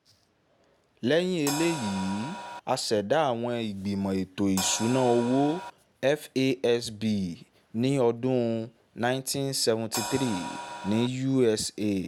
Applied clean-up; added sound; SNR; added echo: none; Crash cymbal; 8 dB; none.